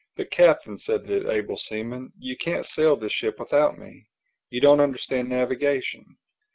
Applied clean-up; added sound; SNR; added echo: none; none; none; none.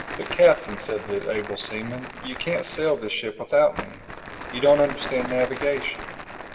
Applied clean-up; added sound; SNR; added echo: none; Crumpling, crinkling; 12 dB; reverberation time 1.5 s.